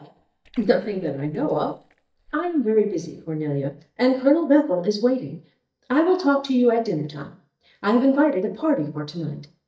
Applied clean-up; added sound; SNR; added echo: neural mask model DeepFilterNet 3.